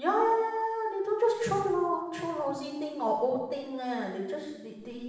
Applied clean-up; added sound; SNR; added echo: none; none; none; reverberation time 0.9 s.